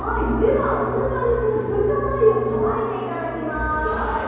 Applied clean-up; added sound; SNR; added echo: none; Bowed string instrument; 13 dB; reverberation time 2.2 s.